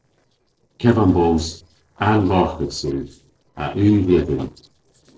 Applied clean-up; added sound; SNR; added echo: neural separator model SepFormer DNS4.